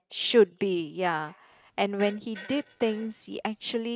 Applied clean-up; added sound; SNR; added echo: neural mask model RNNoise.